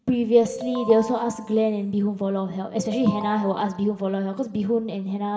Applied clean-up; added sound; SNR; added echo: none; Ringtone; 13 dB; reverberation time 1.6 s.